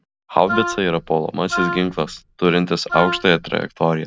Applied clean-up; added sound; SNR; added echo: none; Wind instrument, woodwind instrument; 7 dB; none.